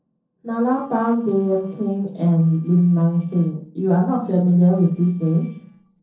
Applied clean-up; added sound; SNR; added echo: neural separator model SepFormer DNS4.